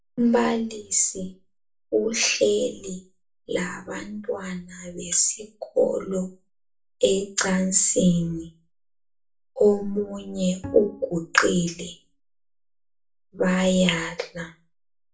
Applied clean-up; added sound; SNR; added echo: none; Bowed string instrument; 17 dB; reverberation time 0.3 s.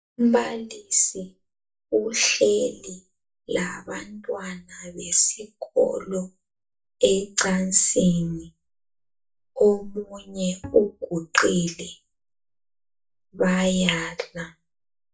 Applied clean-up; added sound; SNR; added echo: neural mask model DeepFilterNet 3.